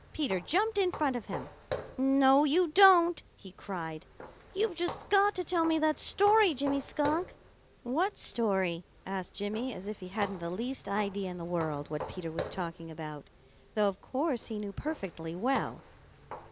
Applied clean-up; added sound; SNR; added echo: none; Walk, footsteps; 14 dB; none.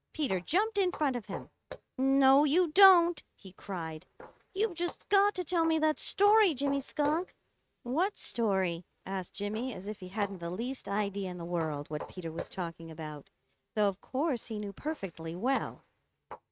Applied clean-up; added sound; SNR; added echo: neural mask model RNNoise.